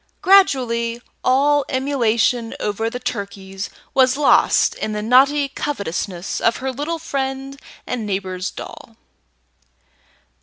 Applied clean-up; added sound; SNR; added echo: none; none; none; none.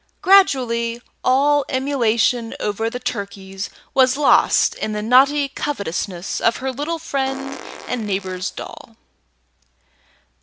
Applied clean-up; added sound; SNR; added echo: none; Fart; 15 dB; none.